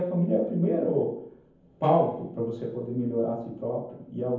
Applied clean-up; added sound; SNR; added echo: none; none; none; reverberation time 0.7 s.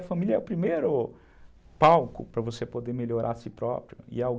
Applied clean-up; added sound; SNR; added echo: none; none; none; none.